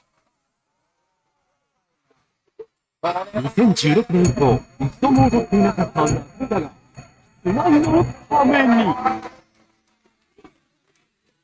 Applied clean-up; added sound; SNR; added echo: neural mask model RNNoise.